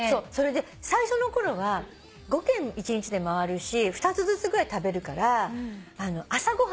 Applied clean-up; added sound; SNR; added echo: none; none; none; none.